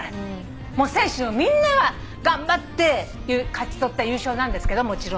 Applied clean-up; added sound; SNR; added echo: none; Bird vocalization, bird call, bird song; 11 dB; none.